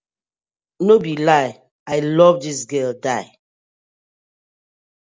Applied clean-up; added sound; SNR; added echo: none; none; none; none.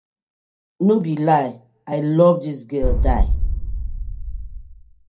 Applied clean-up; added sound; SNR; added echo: none; Boom; -1 dB; reverberation time 0.2 s.